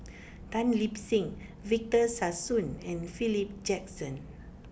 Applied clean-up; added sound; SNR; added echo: none; none; none; none.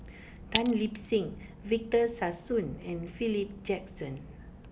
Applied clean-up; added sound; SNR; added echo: none; Glass; -1 dB; none.